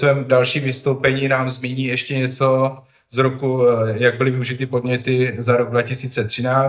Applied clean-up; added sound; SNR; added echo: neural mask model DeepFilterNet 3.